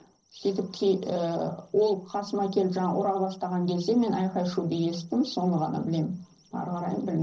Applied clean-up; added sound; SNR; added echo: neural separator model SepFormer DNS4.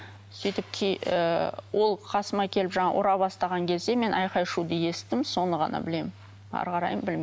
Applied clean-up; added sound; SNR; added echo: none; none; none; none.